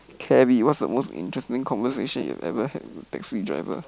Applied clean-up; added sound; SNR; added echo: none; none; none; none.